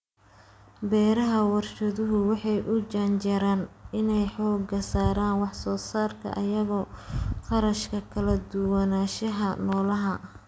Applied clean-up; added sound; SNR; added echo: none; none; none; none.